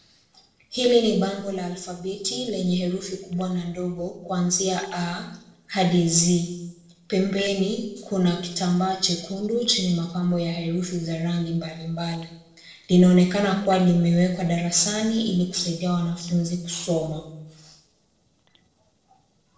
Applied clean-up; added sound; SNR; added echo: neural separator model SepFormer DNS4.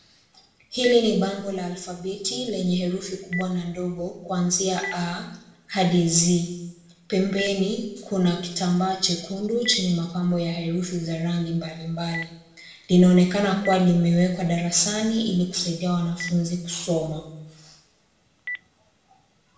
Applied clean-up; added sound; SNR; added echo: none; Telephone; 19 dB; reverberation time 0.7 s.